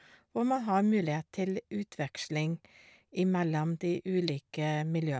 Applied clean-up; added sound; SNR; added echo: none; none; none; none.